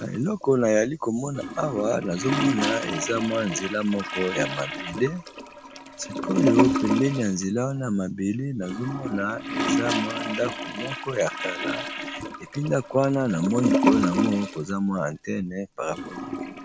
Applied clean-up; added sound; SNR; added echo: none; Toilet flush / Gurgling; 2 dB; none.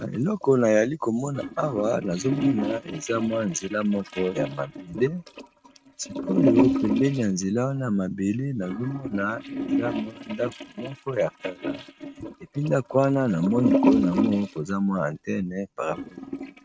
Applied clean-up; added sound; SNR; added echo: neural mask model RNNoise.